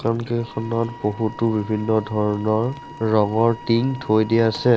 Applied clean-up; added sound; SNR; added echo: none; Wind instrument, woodwind instrument + Boiling; 17 dB; none.